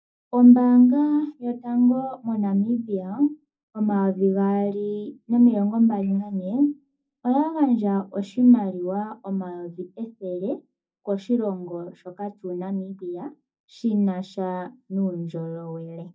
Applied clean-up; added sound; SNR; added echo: neural mask model DeepFilterNet 3.